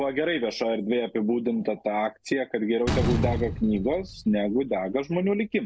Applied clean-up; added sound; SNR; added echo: none; Slam; 8 dB; none.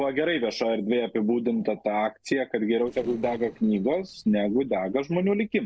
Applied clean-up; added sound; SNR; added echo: neural separator model SepFormer DNS4.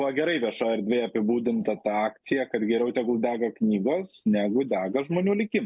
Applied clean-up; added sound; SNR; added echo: none; none; none; none.